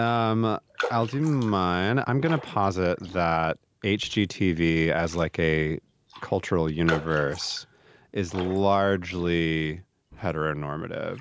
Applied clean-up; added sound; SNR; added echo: none; Raindrop; 16 dB; none.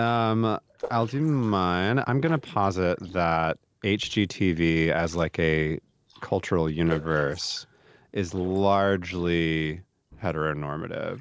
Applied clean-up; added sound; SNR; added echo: neural separator model SepFormer DNS4.